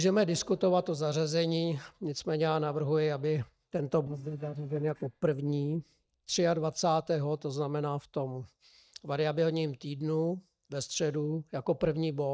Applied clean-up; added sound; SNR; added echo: neural mask model DeepFilterNet 3.